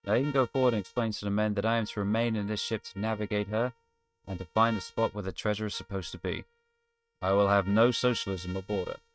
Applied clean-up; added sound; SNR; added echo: neural mask model RNNoise.